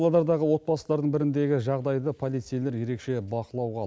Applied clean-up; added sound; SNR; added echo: none; none; none; none.